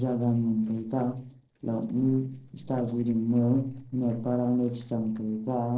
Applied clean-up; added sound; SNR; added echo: neural separator model SepFormer DNS4.